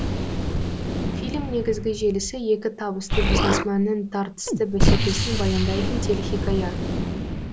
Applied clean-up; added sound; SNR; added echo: none; Explosion; -2 dB; none.